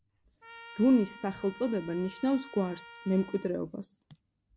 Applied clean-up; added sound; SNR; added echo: none; Trumpet; 19 dB; none.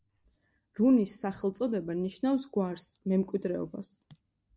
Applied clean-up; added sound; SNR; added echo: none; none; none; none.